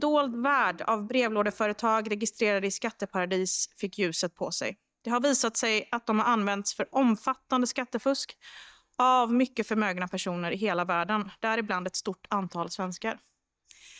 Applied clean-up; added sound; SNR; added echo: neural mask model DeepFilterNet 3.